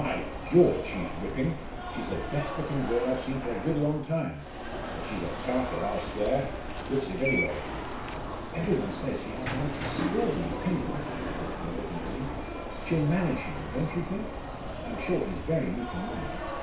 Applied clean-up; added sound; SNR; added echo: none; Alarm; 4 dB; reverberation time 0.6 s.